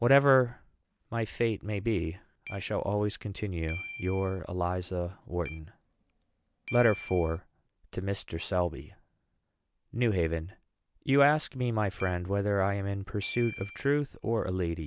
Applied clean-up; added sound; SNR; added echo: none; Keyboard (musical); 14 dB; none.